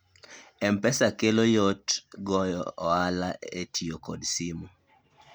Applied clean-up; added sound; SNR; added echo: none; none; none; none.